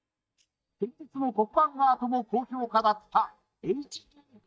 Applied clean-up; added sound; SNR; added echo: neural mask model DeepFilterNet 3.